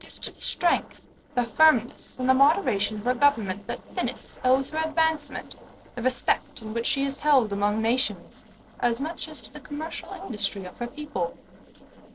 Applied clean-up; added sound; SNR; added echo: neural separator model SepFormer DNS4.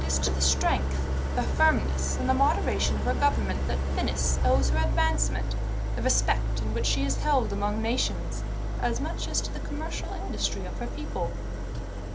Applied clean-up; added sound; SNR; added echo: none; Idling; -2 dB; none.